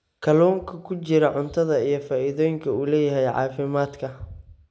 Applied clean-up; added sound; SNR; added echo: none; none; none; none.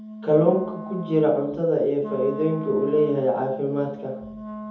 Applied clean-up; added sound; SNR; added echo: none; Wind instrument, woodwind instrument; 13 dB; reverberation time 0.6 s.